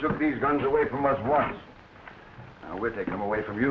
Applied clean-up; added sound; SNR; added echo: none; none; none; none.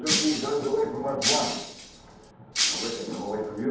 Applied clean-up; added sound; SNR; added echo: none; Shatter; 1 dB; reverberation time 0.8 s.